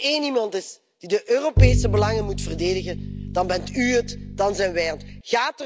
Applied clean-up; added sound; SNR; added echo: none; Bowed string instrument; 0 dB; none.